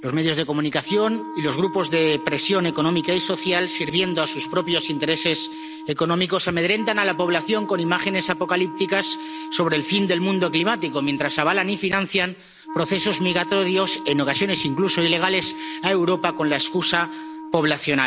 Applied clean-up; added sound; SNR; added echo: none; Wind instrument, woodwind instrument; 11 dB; none.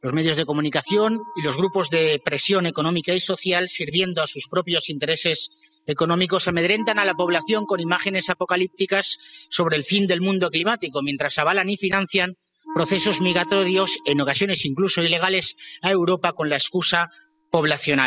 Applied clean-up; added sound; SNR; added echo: classical method spectral subtraction.